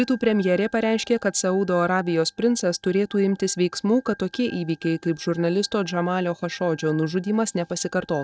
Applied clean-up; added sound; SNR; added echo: neural mask model RNNoise.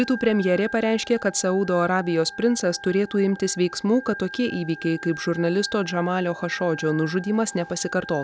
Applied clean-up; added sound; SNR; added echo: none; Organ; 15 dB; none.